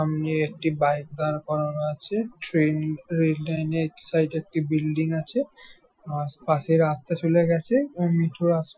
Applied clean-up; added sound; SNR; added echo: classical method Wiener filter.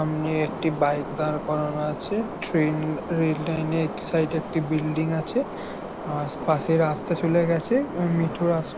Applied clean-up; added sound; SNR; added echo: none; Subway, metro, underground; 9 dB; none.